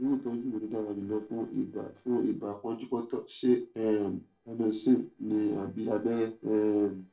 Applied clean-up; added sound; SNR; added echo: neural separator model SepFormer DNS4.